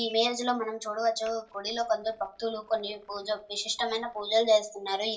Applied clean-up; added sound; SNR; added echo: neural separator model SepFormer DNS4.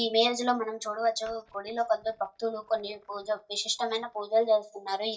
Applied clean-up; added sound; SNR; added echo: neural mask model DeepFilterNet 3.